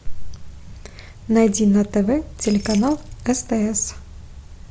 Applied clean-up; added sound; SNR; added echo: none; Keys jangling; 17 dB; none.